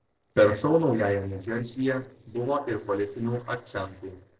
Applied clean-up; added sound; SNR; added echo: neural separator model SepFormer DNS4.